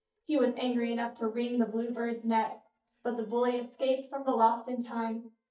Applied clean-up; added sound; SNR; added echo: neural mask model DeepFilterNet 3.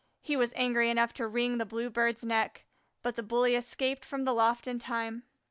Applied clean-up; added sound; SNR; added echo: none; none; none; none.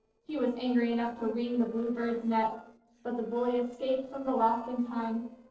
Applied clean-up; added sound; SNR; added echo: neural separator model SepFormer DNS4.